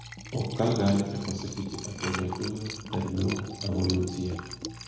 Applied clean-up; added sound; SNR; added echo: none; Liquid; 9 dB; reverberation time 1.0 s.